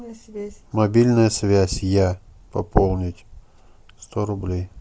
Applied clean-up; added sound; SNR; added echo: none; none; none; none.